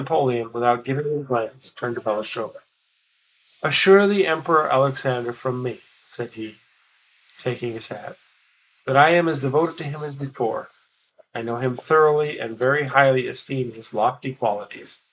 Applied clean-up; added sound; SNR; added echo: neural mask model Resemble Enhance denoiser.